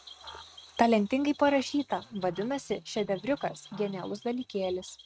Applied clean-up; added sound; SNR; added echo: neural mask model RNNoise.